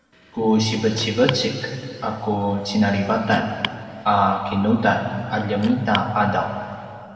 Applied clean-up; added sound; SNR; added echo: none; Car; 15 dB; reverberation time 2.4 s.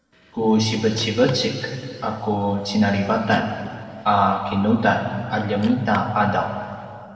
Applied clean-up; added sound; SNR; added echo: neural separator model SepFormer DNS4.